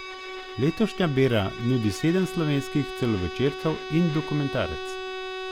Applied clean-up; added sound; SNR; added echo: none; Bowed string instrument; 10 dB; none.